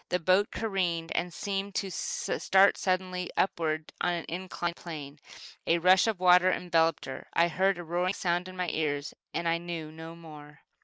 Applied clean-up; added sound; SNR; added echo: neural mask model Resemble Enhance denoiser.